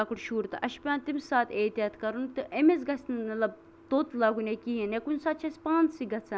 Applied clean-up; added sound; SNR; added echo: none; none; none; none.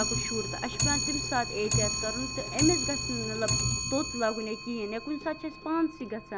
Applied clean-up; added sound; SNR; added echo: none; Clock; 0 dB; none.